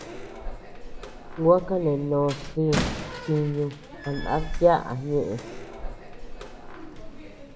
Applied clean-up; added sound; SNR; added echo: none; Slam; 7 dB; reverberation time 0.7 s.